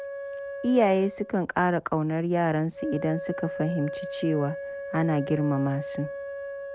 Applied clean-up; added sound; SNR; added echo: none; Wind instrument, woodwind instrument; 9 dB; none.